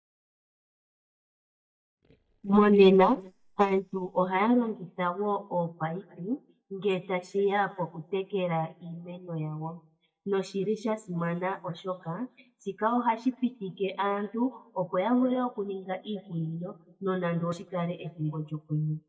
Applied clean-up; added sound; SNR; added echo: neural mask model DeepFilterNet 3.